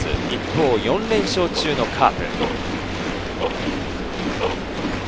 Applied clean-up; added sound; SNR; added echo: none; Tick-tock; 8 dB; none.